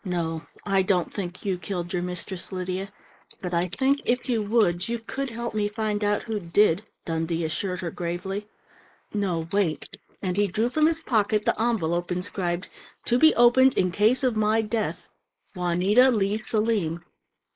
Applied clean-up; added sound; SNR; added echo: neural mask model Resemble Enhance denoiser.